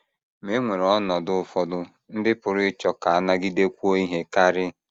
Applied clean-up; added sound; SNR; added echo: none; none; none; none.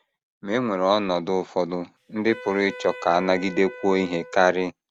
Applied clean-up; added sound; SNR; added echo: none; Wind instrument, woodwind instrument; 17 dB; none.